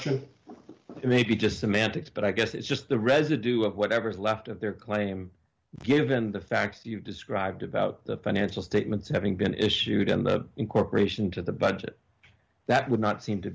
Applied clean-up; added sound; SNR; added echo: none; none; none; none.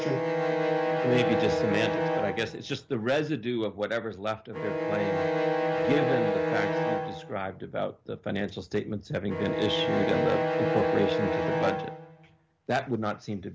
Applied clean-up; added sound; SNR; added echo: none; Bowed string instrument; -2 dB; none.